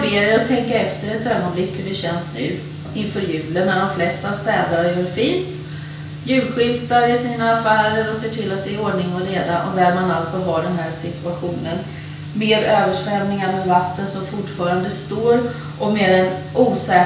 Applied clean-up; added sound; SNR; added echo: none; none; none; reverberation time 0.5 s.